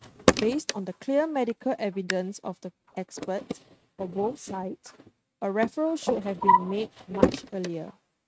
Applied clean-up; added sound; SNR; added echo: neural mask model RNNoise.